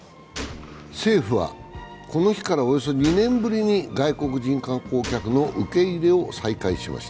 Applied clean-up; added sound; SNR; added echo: none; Gunshot, gunfire; 16 dB; none.